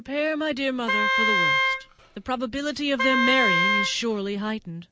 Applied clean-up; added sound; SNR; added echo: none; Wind instrument, woodwind instrument; -2 dB; none.